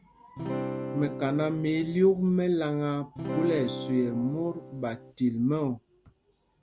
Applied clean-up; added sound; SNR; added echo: none; Acoustic guitar / Strum; 8 dB; none.